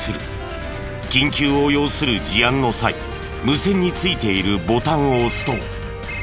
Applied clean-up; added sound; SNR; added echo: none; none; none; none.